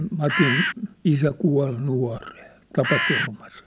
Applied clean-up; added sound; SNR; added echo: none; Bird; -1 dB; none.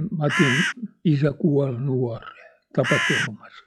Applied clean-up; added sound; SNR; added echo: classical method log-MMSE.